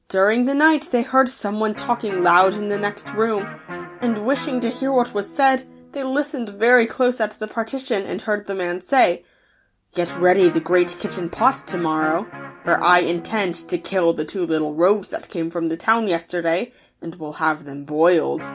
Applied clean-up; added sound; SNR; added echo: none; Electric guitar; 18 dB; none.